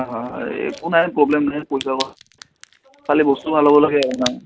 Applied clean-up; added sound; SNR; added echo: none; Crack; 18 dB; none.